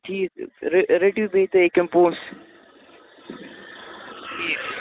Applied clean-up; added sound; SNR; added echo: none; none; none; none.